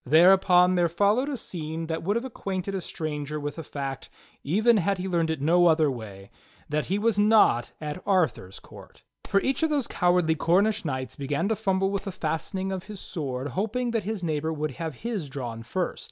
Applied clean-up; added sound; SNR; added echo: none; Clapping; 16 dB; none.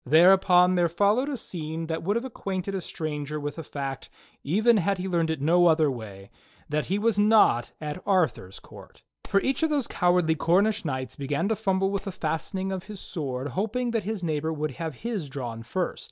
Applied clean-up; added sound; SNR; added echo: neural separator model SepFormer DNS4.